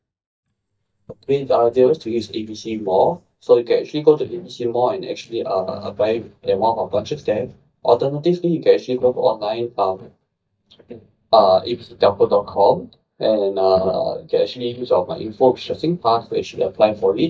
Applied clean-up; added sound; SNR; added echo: neural mask model DeepFilterNet 3.